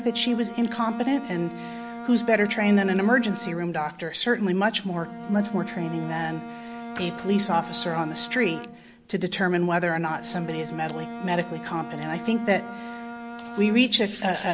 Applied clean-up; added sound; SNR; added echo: none; Bowed string instrument; 12 dB; none.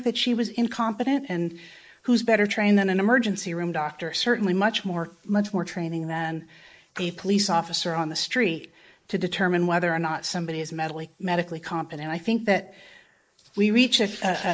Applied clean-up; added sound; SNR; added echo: neural mask model Resemble Enhance denoiser.